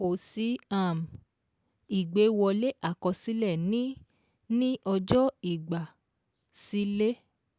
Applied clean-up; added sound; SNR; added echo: none; none; none; none.